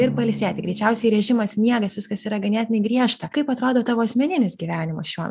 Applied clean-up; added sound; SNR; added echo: none; Drum; 15 dB; none.